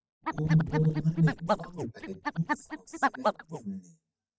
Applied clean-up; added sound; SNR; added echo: neural mask model DeepFilterNet 3.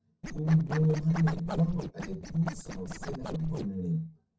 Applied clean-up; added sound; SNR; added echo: neural separator model SepFormer DNS4.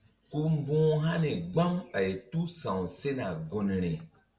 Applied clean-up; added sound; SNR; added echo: none; none; none; none.